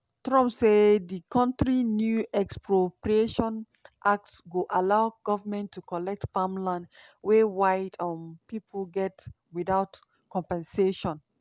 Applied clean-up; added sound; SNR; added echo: none; none; none; none.